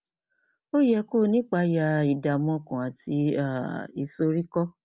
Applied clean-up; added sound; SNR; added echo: none; none; none; none.